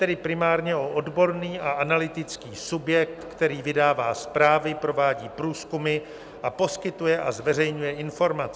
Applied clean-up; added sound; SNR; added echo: none; none; none; none.